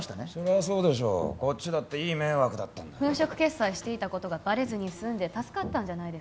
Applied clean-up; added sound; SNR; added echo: none; Buzz; 16 dB; none.